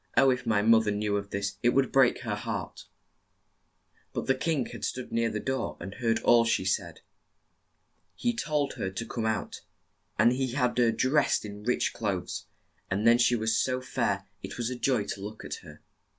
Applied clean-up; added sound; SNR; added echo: none; none; none; none.